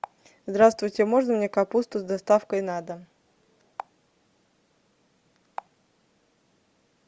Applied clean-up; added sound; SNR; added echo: none; none; none; none.